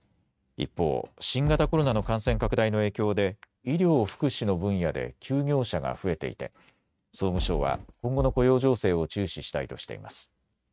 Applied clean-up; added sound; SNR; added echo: neural mask model RNNoise.